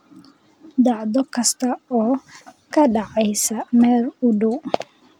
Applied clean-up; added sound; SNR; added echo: none; none; none; none.